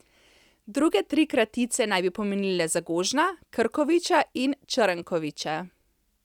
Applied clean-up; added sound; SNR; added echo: none; none; none; none.